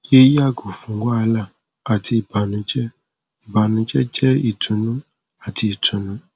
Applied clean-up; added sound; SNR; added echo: none; none; none; none.